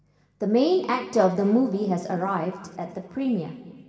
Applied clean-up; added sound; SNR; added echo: none; none; none; reverberation time 2.2 s.